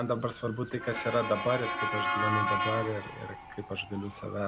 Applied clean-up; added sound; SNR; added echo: none; Motor vehicle (road) / Siren; 2 dB; none.